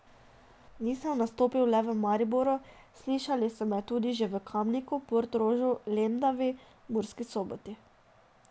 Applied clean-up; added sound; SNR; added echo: none; none; none; none.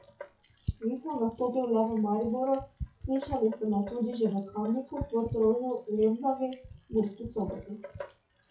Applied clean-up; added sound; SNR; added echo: classical method WPE with log-MMSE.